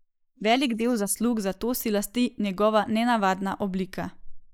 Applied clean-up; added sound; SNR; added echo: neural mask model Resemble Enhance denoiser.